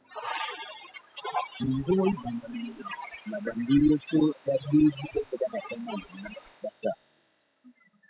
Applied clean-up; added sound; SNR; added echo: classical method spectral subtraction.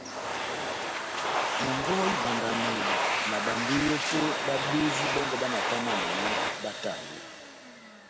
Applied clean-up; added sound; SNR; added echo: none; Domestic sounds, home sounds; -3 dB; none.